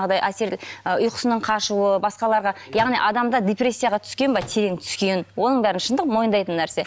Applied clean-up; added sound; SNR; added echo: none; Microwave oven; 18 dB; none.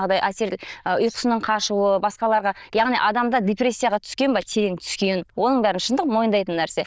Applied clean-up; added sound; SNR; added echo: neural diffusion model UNIVERSE++.